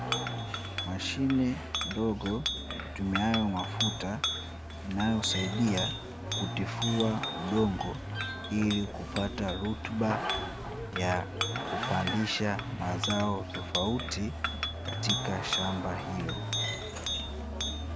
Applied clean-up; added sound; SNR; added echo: none; Chink, clink + Vehicle; 2 dB; none.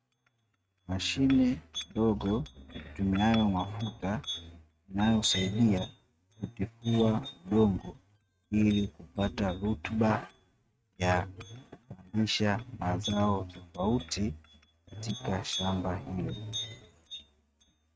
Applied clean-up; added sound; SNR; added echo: neural mask model RNNoise.